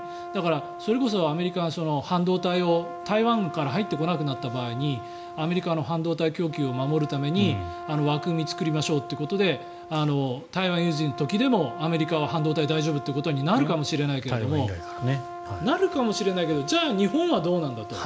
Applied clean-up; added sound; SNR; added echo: none; Brass instrument; 12 dB; none.